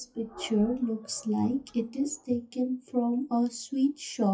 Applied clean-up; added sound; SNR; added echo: classical method WPE with log-MMSE.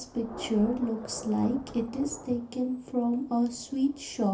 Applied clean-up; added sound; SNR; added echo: none; Thunder / Rain; 16 dB; reverberation time 0.3 s.